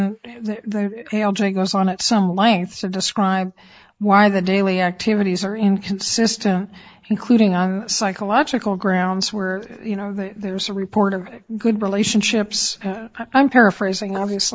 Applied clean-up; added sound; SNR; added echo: neural mask model Resemble Enhance denoiser.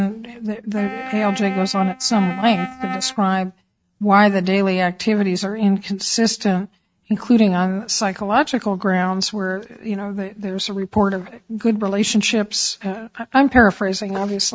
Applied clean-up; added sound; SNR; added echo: neural mask model RNNoise.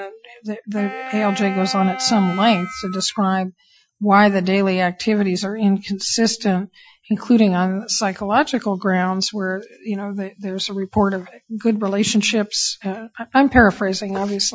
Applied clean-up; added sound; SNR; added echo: classical method Wiener filter.